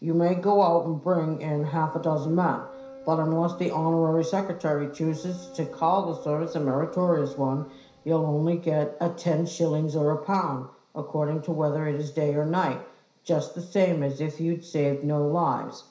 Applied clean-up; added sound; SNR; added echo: none; Boat, Water vehicle; 18 dB; reverberation time 0.5 s.